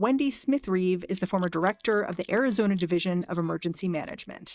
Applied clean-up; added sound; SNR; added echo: neural mask model DeepFilterNet 3.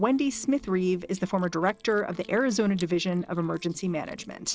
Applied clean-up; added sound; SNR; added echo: neural separator model SepFormer DNS4.